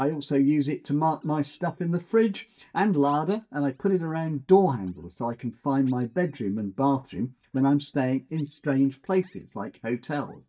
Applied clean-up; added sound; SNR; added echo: neural mask model DeepFilterNet 3.